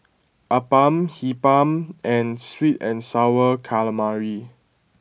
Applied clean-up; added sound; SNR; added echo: none; none; none; none.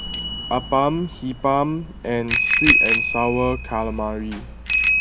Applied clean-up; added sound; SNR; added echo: none; Bicycle bell; -1 dB; none.